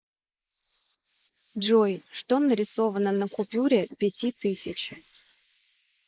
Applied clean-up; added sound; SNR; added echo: neural mask model Resemble Enhance denoiser.